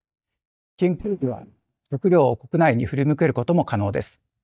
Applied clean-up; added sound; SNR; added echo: neural mask model DeepFilterNet 3.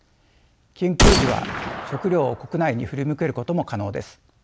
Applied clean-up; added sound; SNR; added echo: none; Gunshot, gunfire; -2 dB; none.